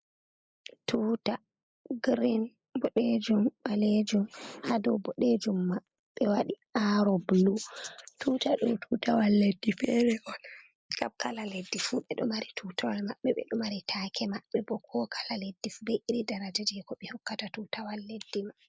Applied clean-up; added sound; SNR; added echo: neural mask model Resemble Enhance denoiser.